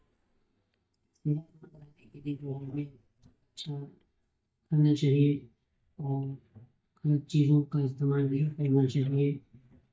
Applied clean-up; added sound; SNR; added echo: neural mask model DeepFilterNet 3.